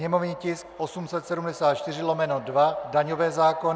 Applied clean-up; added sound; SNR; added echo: none; none; none; none.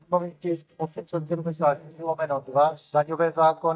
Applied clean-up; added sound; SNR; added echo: neural mask model DeepFilterNet 3.